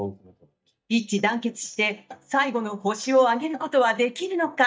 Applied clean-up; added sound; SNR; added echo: neural mask model DeepFilterNet 3.